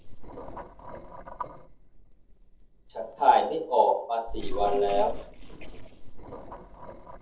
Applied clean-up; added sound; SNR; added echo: neural separator model SepFormer DNS4.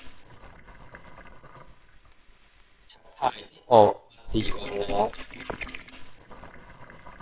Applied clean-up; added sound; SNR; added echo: neural separator model SepFormer WHAMR!.